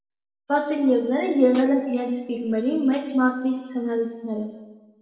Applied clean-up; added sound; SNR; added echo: none; Snare drum; 18 dB; reverberation time 1.1 s.